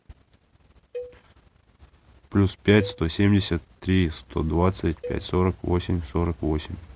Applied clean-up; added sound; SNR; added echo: none; Cowbell; 19 dB; none.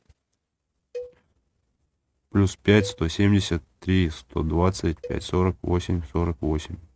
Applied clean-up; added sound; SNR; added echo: neural mask model RNNoise.